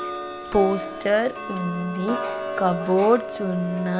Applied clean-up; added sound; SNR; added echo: none; Tick-tock; 7 dB; none.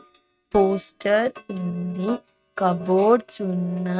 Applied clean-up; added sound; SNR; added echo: neural mask model RNNoise.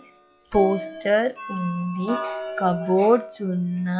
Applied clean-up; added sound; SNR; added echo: classical method log-MMSE.